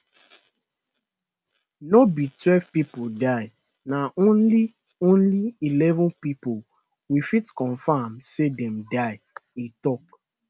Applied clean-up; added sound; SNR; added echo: none; none; none; none.